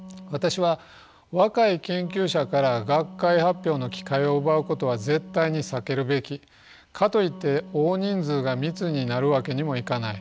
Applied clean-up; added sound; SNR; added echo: none; Wind instrument, woodwind instrument; 18 dB; none.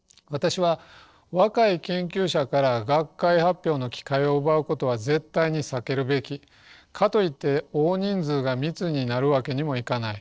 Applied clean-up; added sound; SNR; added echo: neural separator model SepFormer DNS4.